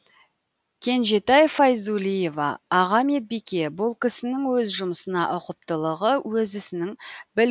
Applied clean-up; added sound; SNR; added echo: none; none; none; none.